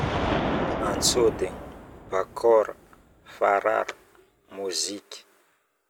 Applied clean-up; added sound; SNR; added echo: none; Gunshot, gunfire; 5 dB; none.